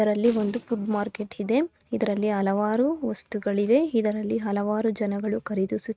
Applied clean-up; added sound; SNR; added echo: neural mask model RNNoise.